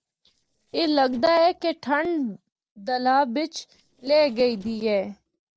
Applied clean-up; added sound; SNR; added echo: neural separator model SepFormer DNS4.